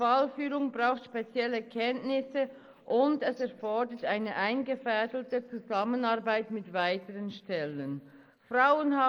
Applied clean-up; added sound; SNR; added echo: neural mask model Resemble Enhance denoiser.